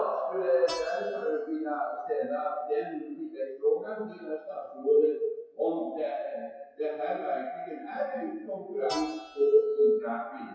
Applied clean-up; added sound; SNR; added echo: classical method WPE with log-MMSE.